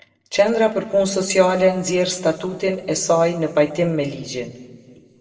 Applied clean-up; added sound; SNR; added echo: none; none; none; reverberation time 1.6 s.